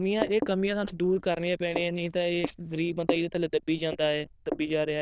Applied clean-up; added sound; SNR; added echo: neural diffusion model UNIVERSE++.